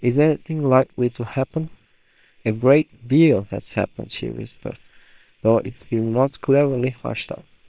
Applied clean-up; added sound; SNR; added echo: neural separator model SepFormer WHAM!.